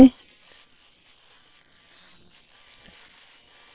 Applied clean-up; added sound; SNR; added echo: neural separator model SepFormer WHAM!.